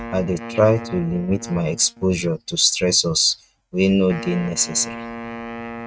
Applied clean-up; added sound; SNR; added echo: neural mask model RNNoise.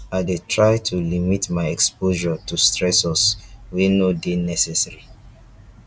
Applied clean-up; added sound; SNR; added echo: none; none; none; none.